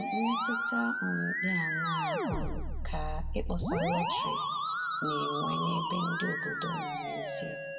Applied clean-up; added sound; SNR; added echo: none; Musical instrument; -3 dB; reverberation time 1.2 s.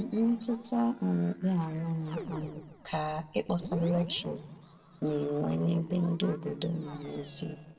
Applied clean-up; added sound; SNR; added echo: neural separator model SepFormer DNS4.